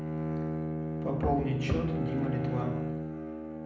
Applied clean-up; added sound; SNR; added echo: none; Bowed string instrument; 0 dB; reverberation time 0.7 s.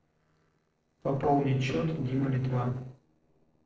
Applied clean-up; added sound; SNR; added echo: neural separator model SepFormer DNS4.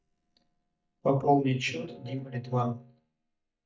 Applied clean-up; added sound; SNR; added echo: neural mask model DeepFilterNet 3.